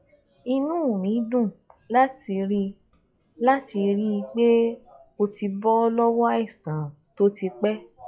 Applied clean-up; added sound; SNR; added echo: classical method log-MMSE.